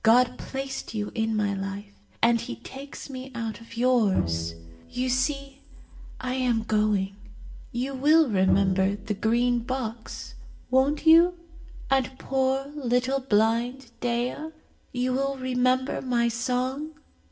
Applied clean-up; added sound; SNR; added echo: none; Bowed string instrument; 11 dB; reverberation time 0.6 s.